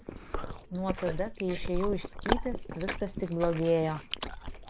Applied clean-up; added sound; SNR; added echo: neural mask model Resemble Enhance denoiser.